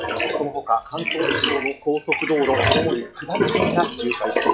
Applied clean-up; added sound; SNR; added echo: classical method WPE with log-MMSE.